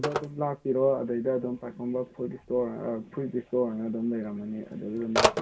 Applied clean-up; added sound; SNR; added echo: none; Telephone; 5 dB; reverberation time 0.2 s.